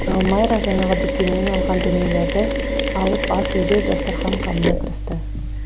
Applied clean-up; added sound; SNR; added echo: none; Mechanisms; 0 dB; none.